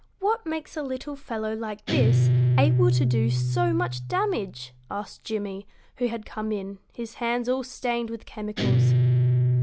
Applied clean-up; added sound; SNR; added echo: none; Guitar; -3 dB; none.